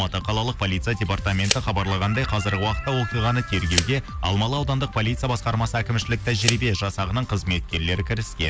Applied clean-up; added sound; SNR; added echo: none; Chicken, rooster + Tick; 10 dB; none.